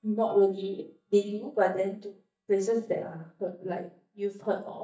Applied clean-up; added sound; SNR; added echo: neural mask model DeepFilterNet 3.